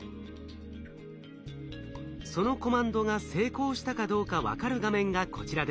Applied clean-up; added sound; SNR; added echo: none; none; none; none.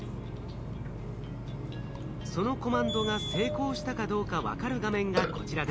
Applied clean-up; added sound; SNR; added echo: none; Burping, eructation; 3 dB; none.